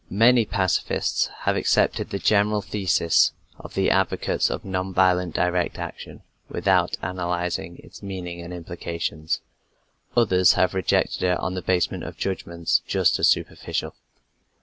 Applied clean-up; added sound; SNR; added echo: none; none; none; none.